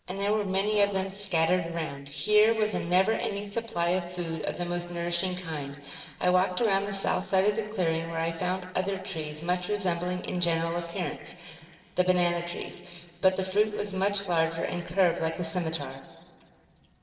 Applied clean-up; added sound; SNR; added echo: neural separator model SepFormer DNS4.